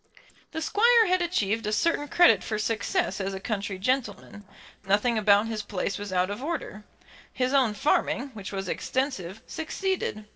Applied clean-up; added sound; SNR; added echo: neural separator model SepFormer DNS4.